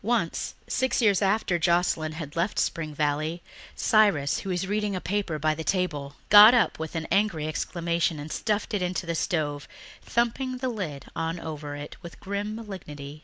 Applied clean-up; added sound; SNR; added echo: none; none; none; none.